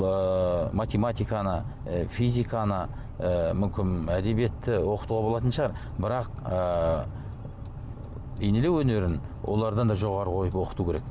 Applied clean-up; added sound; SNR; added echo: none; none; none; none.